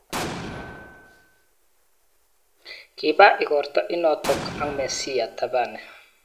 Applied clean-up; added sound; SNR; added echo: none; Explosion; 9 dB; none.